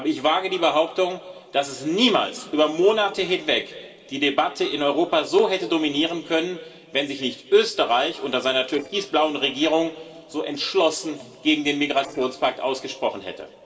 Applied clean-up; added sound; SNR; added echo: neural separator model SepFormer DNS4.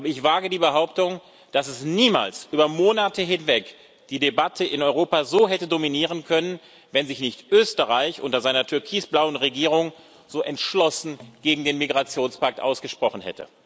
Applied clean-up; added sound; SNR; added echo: none; none; none; none.